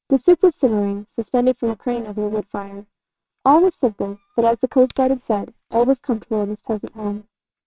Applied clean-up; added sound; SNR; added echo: neural separator model SepFormer WHAMR!.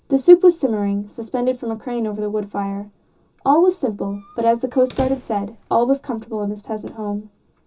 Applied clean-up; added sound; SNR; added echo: none; Squeak; 18 dB; reverberation time 0.2 s.